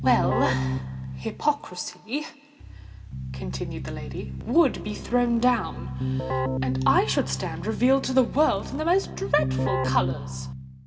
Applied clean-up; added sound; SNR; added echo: none; Keyboard (musical); 4 dB; none.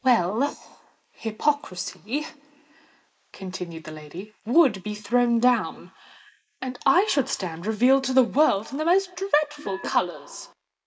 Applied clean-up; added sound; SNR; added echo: neural mask model Resemble Enhance denoiser.